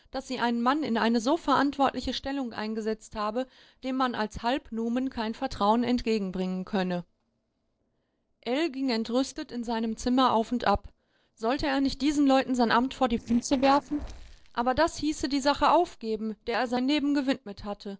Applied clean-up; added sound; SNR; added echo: neural separator model SepFormer DNS4.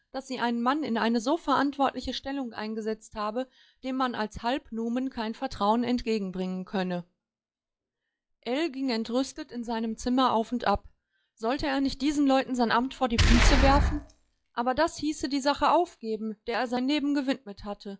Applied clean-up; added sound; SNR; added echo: classical method log-MMSE.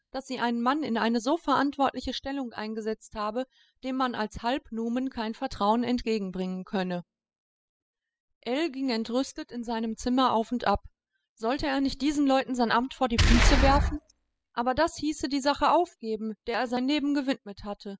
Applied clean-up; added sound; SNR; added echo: classical method spectral subtraction.